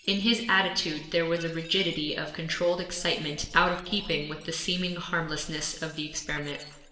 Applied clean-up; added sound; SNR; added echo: neural separator model SepFormer DNS4.